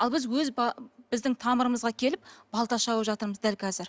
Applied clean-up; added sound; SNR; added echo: none; none; none; none.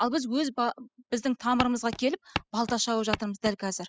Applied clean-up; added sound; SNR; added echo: classical method spectral subtraction.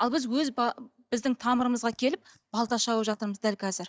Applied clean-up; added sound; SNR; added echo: neural mask model DeepFilterNet 3.